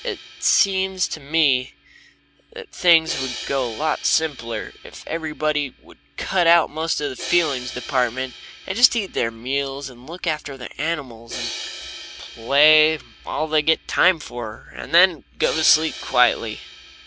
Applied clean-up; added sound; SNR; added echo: none; Crash cymbal; 14 dB; none.